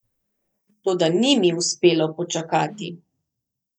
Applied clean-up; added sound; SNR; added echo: neural mask model DeepFilterNet 3.